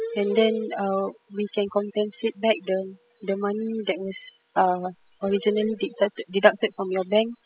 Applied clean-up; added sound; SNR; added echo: classical method spectral subtraction.